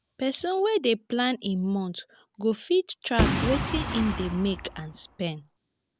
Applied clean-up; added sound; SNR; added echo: none; Boom; 1 dB; none.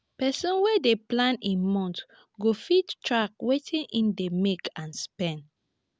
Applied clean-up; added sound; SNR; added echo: none; none; none; none.